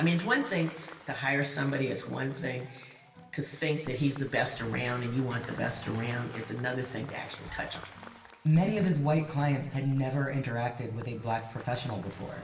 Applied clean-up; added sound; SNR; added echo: none; Applause / Crowd / Cheering; 20 dB; reverberation time 0.9 s.